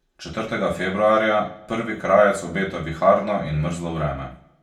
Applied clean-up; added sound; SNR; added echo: none; none; none; reverberation time 0.3 s.